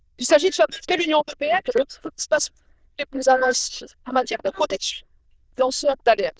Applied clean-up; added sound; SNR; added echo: neural diffusion model UNIVERSE++.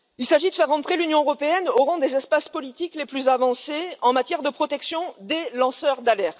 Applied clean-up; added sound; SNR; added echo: none; none; none; none.